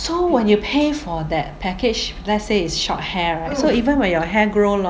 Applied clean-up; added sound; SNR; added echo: none; none; none; none.